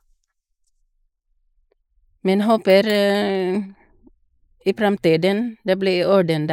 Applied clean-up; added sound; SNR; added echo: neural mask model Resemble Enhance denoiser.